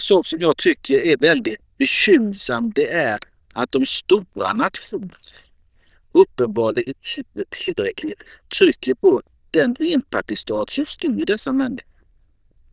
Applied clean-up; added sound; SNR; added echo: neural diffusion model UNIVERSE++.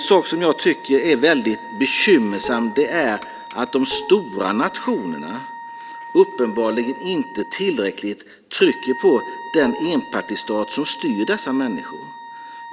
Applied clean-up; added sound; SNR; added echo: none; Wind instrument, woodwind instrument + Dishes, pots, and pans; 14 dB; none.